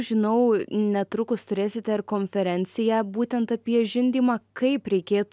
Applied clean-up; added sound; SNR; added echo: none; none; none; none.